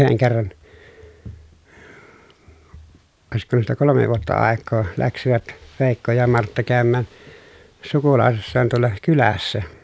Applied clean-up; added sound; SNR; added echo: none; none; none; none.